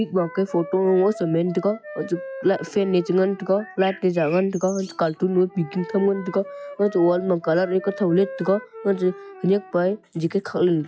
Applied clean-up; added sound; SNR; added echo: classical method log-MMSE.